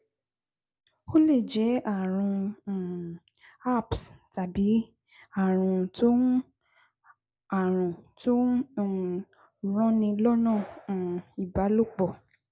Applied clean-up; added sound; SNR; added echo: none; none; none; none.